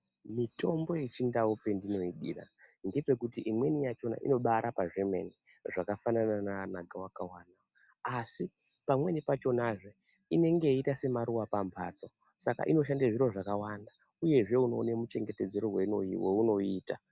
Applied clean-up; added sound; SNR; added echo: none; none; none; none.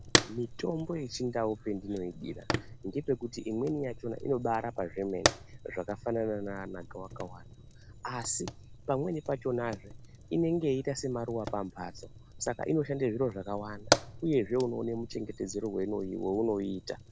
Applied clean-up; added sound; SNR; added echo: none; Fire; 5 dB; none.